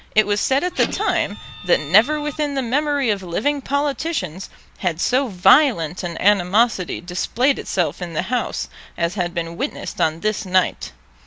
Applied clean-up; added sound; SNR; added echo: none; Printer; 10 dB; none.